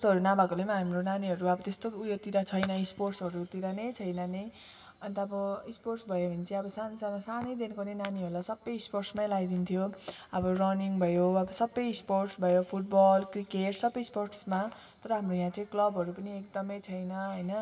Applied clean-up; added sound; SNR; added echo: none; none; none; reverberation time 0.7 s.